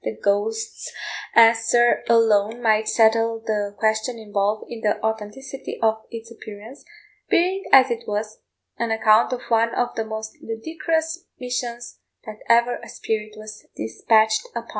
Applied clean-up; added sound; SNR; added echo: none; none; none; none.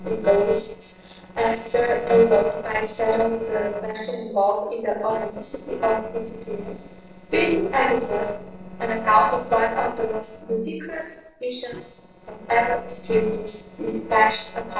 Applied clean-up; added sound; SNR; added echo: neural separator model SepFormer DNS4.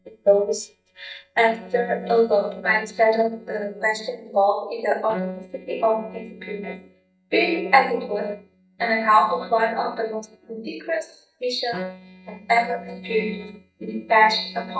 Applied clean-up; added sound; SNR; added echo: neural mask model DeepFilterNet 3.